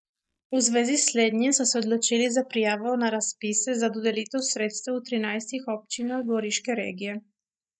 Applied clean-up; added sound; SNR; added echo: neural mask model DeepFilterNet 3.